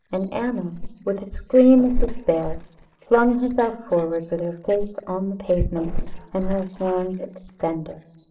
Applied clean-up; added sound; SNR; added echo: neural separator model SepFormer DNS4.